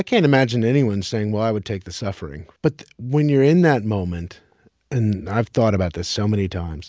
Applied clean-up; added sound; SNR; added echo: none; none; none; none.